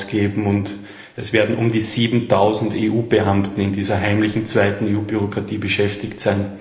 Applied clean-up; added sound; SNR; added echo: none; none; none; reverberation time 1.1 s.